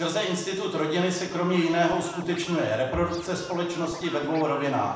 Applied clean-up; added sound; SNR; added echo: none; Scratching (performance technique); 16 dB; reverberation time 0.8 s.